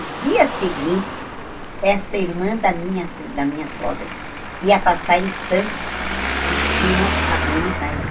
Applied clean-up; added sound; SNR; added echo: none; Traffic noise, roadway noise; 4 dB; reverberation time 0.1 s.